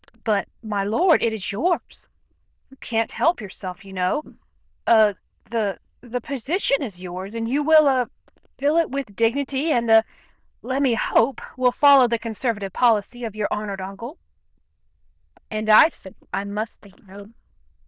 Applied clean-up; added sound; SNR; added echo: neural diffusion model UNIVERSE++.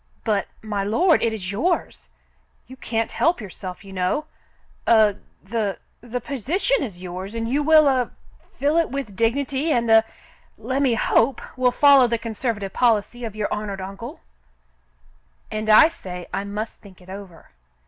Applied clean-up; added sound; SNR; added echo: none; none; none; none.